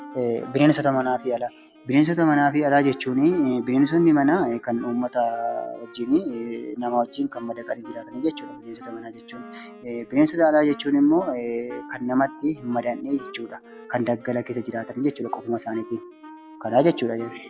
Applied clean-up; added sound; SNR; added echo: none; Wind instrument, woodwind instrument + Wind instrument, woodwind instrument; 19 dB; none.